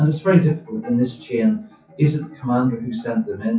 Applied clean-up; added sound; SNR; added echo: classical method WPE with log-MMSE.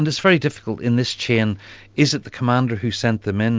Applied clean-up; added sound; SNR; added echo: none; none; none; none.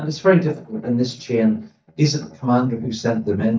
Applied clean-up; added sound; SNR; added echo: neural mask model DeepFilterNet 3.